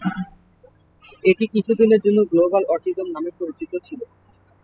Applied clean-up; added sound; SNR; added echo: classical method spectral subtraction.